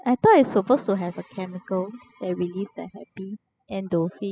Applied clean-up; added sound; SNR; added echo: classical method spectral subtraction.